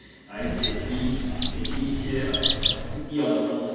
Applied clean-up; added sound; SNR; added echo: none; Bird; -1 dB; reverberation time 2.1 s.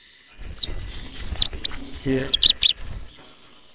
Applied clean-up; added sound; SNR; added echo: neural separator model SepFormer WHAMR!.